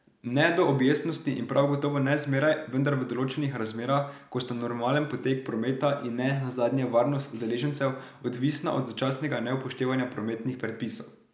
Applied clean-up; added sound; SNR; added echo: none; none; none; none.